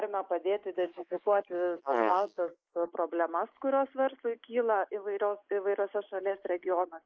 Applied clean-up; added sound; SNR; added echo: neural mask model Resemble Enhance denoiser.